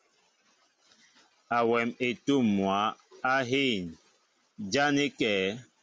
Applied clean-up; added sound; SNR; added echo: none; none; none; none.